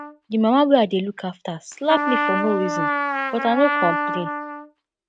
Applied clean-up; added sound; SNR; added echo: neural mask model RNNoise.